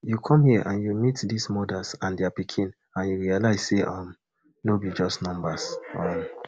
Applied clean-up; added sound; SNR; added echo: none; none; none; none.